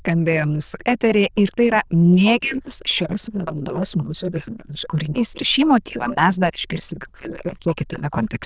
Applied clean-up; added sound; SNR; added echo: neural diffusion model UNIVERSE++.